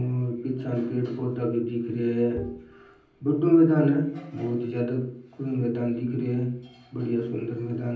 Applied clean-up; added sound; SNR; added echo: none; Bowed string instrument; 17 dB; reverberation time 0.6 s.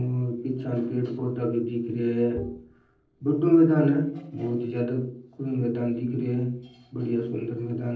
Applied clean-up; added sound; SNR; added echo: neural separator model SepFormer DNS4.